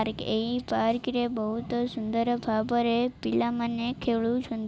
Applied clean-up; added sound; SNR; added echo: none; none; none; none.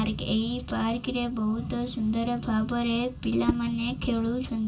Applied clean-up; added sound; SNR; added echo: none; Whoosh, swoosh, swish; 10 dB; reverberation time 0.1 s.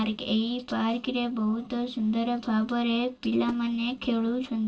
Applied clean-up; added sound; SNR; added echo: neural separator model SepFormer DNS4.